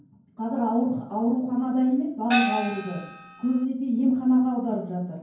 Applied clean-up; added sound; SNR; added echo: none; Gong; 4 dB; reverberation time 0.9 s.